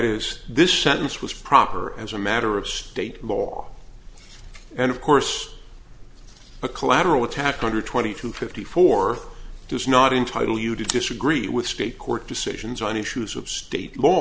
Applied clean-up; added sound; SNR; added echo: none; none; none; none.